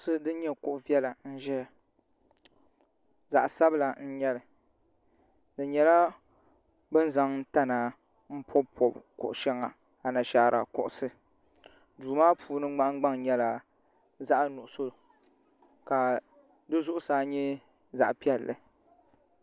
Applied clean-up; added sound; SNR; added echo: none; none; none; none.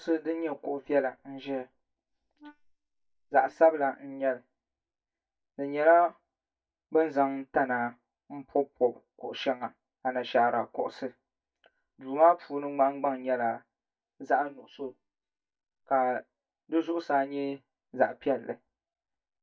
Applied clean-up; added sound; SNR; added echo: neural mask model DeepFilterNet 3.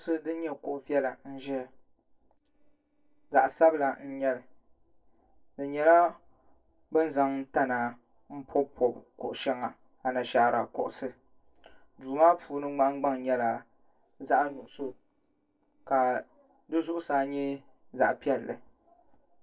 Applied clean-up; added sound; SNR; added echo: neural separator model SepFormer DNS4.